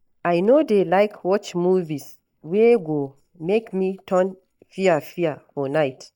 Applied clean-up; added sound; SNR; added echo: neural mask model DeepFilterNet 3.